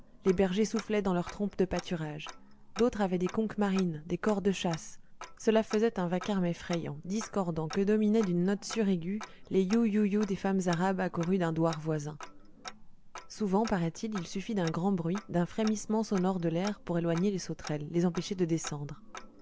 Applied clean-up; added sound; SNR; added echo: none; Tick-tock; 16 dB; none.